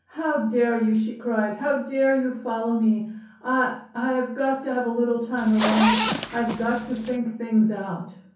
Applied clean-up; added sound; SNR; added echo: none; Zipper (clothing); 3 dB; reverberation time 0.6 s.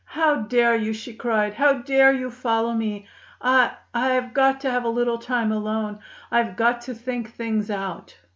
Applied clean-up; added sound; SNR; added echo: none; none; none; none.